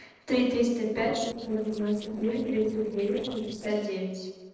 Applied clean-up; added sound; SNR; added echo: neural separator model SepFormer DNS4.